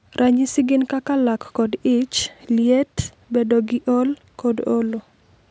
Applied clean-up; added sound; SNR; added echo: none; none; none; none.